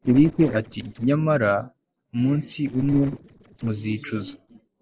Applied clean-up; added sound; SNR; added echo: neural separator model SepFormer DNS4.